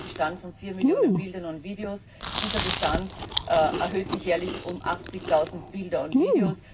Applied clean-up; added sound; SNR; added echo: none; Chewing, mastication; -1 dB; reverberation time 0.4 s.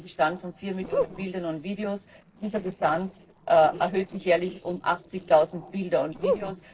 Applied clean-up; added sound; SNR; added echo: neural separator model SepFormer DNS4.